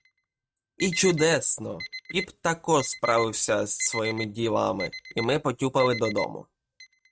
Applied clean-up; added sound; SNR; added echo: neural mask model RNNoise.